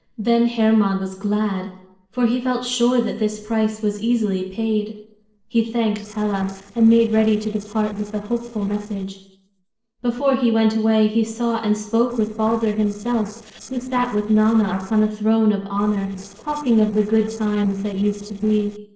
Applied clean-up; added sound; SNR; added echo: neural separator model SepFormer DNS4.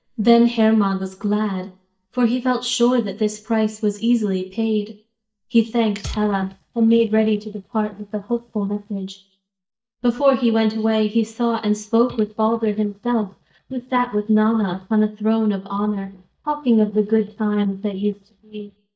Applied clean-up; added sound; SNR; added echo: neural mask model DeepFilterNet 3.